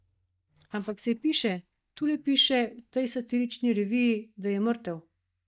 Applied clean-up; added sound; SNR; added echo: neural mask model DeepFilterNet 3.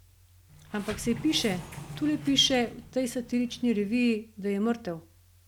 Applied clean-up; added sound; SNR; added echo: none; Sliding door; 14 dB; none.